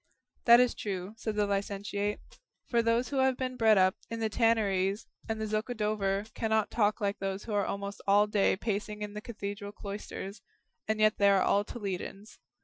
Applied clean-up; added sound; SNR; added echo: classical method Wiener filter.